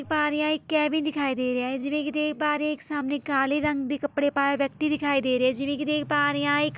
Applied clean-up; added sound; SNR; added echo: none; none; none; none.